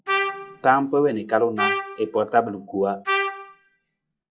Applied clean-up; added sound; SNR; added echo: classical method log-MMSE.